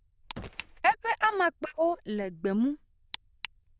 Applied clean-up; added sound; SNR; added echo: neural diffusion model UNIVERSE++.